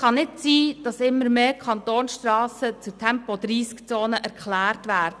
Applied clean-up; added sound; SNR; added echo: none; none; none; none.